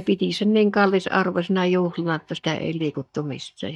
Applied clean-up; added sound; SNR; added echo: neural mask model DeepFilterNet 3.